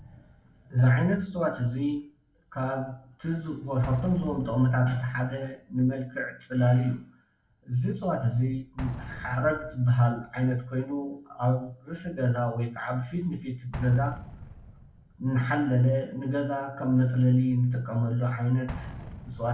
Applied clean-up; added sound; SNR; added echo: none; Explosion; 18 dB; reverberation time 0.2 s.